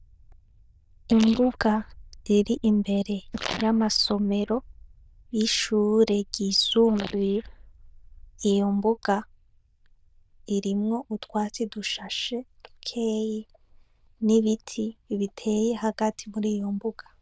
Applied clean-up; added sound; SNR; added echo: neural diffusion model UNIVERSE++.